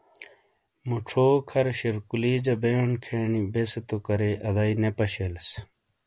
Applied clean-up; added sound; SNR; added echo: none; none; none; none.